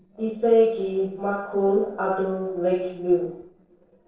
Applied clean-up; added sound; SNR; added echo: neural separator model SepFormer DNS4.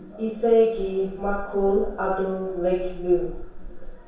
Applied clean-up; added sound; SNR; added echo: none; Fire; 10 dB; reverberation time 0.7 s.